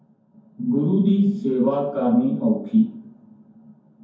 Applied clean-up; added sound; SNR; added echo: none; none; none; reverberation time 0.6 s.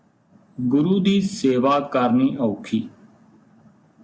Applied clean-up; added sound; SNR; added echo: none; none; none; none.